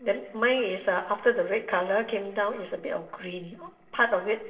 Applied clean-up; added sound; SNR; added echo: neural separator model SepFormer DNS4.